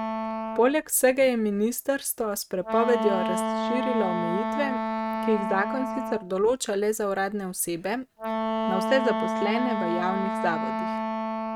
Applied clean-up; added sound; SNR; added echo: neural mask model RNNoise.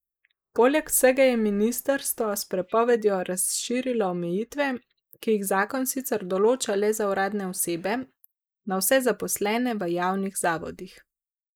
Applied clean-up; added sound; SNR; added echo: neural mask model Resemble Enhance denoiser.